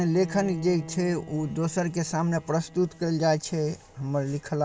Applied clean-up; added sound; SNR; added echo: none; Bowed string instrument; 18 dB; none.